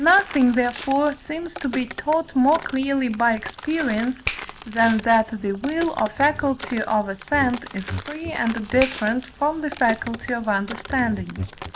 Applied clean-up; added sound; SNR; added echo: none; Walk, footsteps + Finger snapping; 13 dB; none.